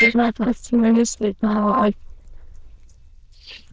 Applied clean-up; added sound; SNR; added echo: neural diffusion model UNIVERSE++.